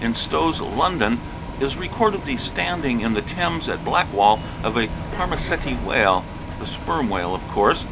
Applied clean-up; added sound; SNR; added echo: none; Bus; 8 dB; none.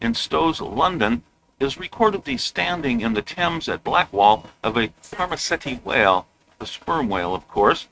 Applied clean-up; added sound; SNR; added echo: neural mask model RNNoise.